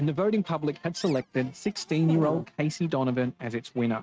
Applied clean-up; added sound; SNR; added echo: neural mask model RNNoise.